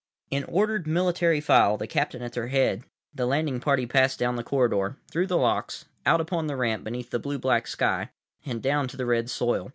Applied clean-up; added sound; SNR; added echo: none; none; none; none.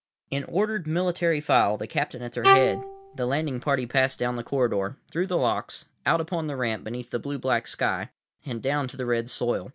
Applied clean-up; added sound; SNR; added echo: none; Bowed string instrument; 1 dB; none.